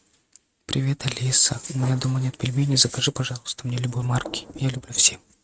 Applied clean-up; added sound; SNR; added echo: neural mask model RNNoise.